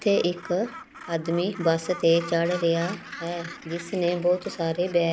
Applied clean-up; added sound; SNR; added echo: none; Gull, seagull; 16 dB; none.